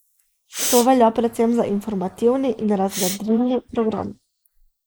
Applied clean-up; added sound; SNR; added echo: neural mask model Resemble Enhance denoiser.